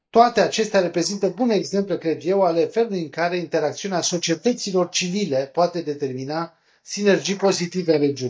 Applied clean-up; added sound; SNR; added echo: neural mask model DeepFilterNet 3.